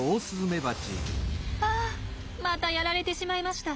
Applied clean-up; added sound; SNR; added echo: none; none; none; none.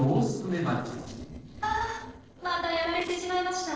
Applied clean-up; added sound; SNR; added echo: neural separator model SepFormer DNS4.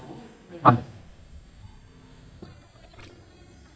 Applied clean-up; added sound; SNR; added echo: neural mask model DeepFilterNet 3.